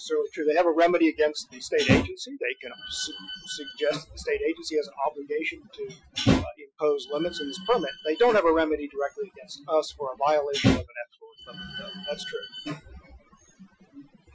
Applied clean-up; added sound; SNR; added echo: classical method Wiener filter.